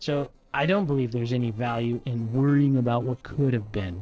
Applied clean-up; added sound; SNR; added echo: neural separator model SepFormer DNS4.